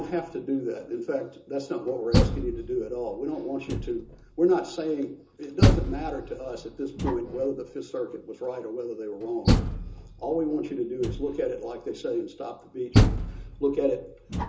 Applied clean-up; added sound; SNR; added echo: none; Door; -1 dB; reverberation time 0.2 s.